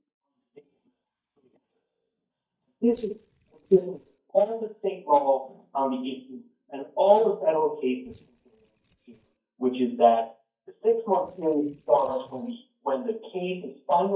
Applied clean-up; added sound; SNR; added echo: neural mask model DeepFilterNet 3.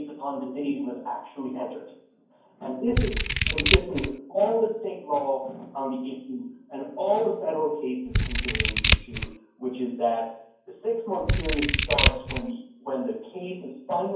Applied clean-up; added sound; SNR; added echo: none; Scissors; -5 dB; reverberation time 0.9 s.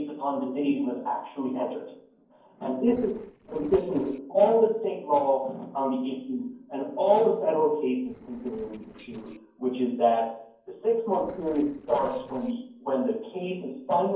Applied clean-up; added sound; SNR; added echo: neural separator model SepFormer DNS4.